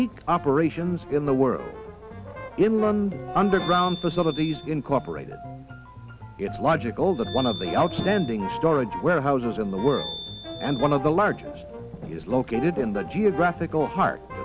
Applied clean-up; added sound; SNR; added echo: none; Glass; 15 dB; none.